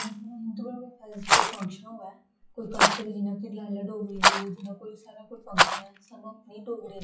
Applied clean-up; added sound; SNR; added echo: classical method WPE with log-MMSE.